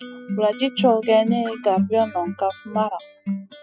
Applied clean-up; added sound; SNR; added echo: classical method spectral subtraction.